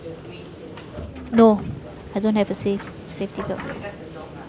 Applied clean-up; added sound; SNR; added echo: none; Subway, metro, underground; 13 dB; none.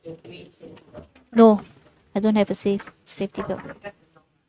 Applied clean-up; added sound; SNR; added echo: neural mask model RNNoise.